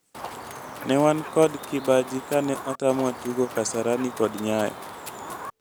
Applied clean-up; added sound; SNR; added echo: none; Chicken, rooster; 12 dB; none.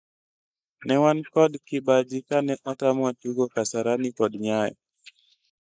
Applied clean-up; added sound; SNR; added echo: neural mask model Resemble Enhance denoiser.